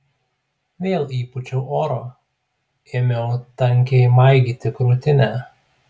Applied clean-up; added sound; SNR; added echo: none; none; none; none.